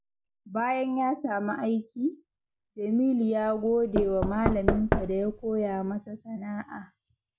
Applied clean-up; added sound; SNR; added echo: none; Knock / Wood; 2 dB; none.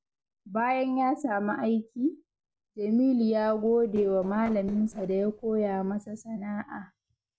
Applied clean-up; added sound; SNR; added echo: neural separator model SepFormer DNS4.